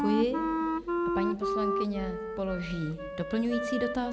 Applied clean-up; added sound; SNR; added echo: none; Wind instrument, woodwind instrument; 0 dB; none.